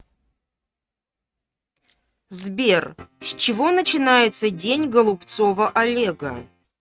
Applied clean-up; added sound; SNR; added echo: neural mask model RNNoise.